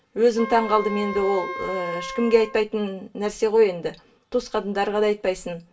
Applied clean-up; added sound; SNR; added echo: none; Wind instrument, woodwind instrument; 10 dB; reverberation time 0.2 s.